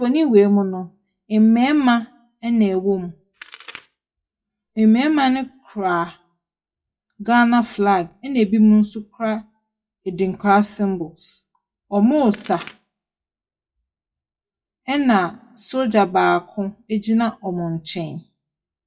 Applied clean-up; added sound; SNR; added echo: classical method WPE with log-MMSE.